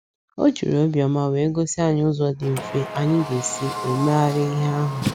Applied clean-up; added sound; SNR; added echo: none; Car; 10 dB; none.